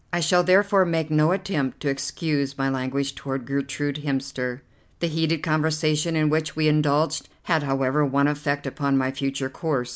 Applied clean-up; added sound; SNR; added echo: none; none; none; none.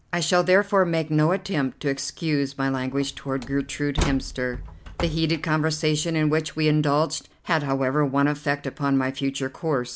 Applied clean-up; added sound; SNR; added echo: none; Slam; 10 dB; none.